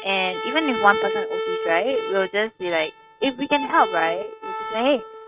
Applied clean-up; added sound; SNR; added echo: neural mask model RNNoise.